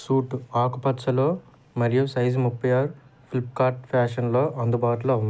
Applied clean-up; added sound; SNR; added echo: none; none; none; none.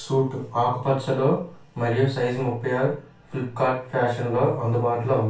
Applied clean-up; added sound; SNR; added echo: none; none; none; reverberation time 0.3 s.